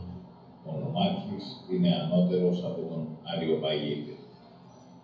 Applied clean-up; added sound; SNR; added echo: none; none; none; reverberation time 0.9 s.